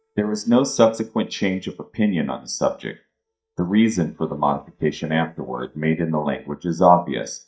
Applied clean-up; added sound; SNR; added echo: neural mask model DeepFilterNet 3.